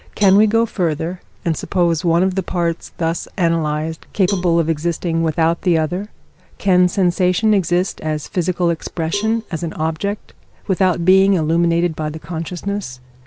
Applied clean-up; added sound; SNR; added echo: none; Cowbell; 19 dB; none.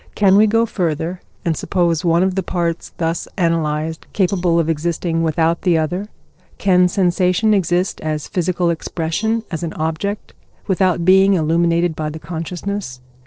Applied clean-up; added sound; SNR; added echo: neural separator model SepFormer DNS4.